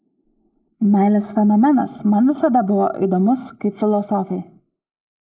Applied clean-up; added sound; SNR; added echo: neural mask model Resemble Enhance denoiser.